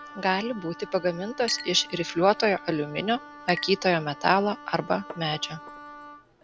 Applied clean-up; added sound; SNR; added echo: none; Wind instrument, woodwind instrument + Chink, clink; 15 dB; none.